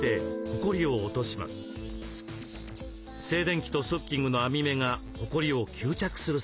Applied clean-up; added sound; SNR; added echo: none; Guitar; 11 dB; none.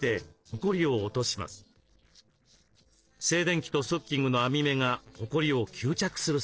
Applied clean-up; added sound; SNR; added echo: neural separator model SepFormer DNS4.